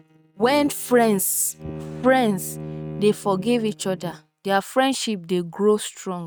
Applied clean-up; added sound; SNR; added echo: neural mask model RNNoise.